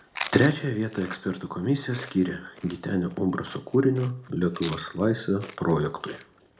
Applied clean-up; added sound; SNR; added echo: none; Chewing, mastication; 17 dB; reverberation time 0.4 s.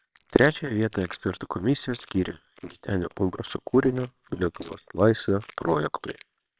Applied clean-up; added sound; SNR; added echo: neural separator model SepFormer WHAMR!.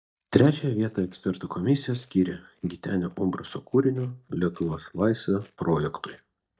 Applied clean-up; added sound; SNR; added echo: neural mask model DeepFilterNet 3.